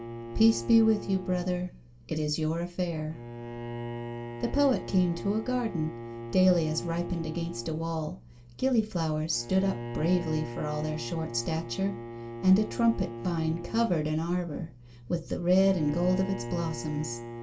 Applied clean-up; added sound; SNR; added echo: none; Bowed string instrument; 11 dB; reverberation time 0.2 s.